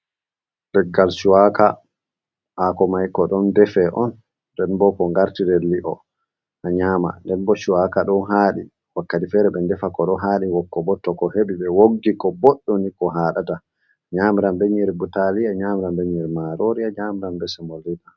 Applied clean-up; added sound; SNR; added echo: none; none; none; none.